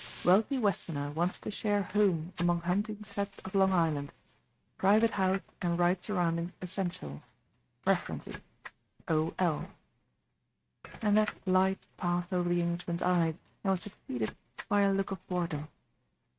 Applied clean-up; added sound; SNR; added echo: neural mask model RNNoise.